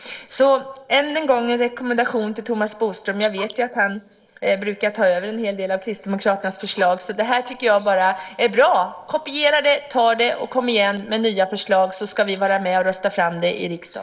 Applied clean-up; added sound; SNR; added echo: neural mask model Resemble Enhance denoiser.